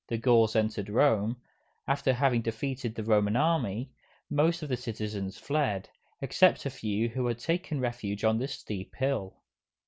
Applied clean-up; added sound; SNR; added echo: none; none; none; none.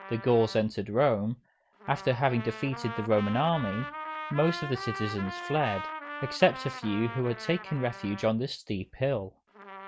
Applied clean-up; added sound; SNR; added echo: none; Trumpet; 12 dB; none.